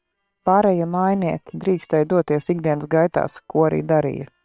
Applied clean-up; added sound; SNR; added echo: neural separator model SepFormer WHAM!.